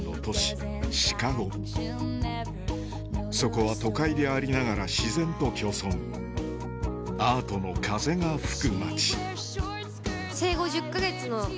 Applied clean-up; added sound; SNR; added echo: none; none; none; none.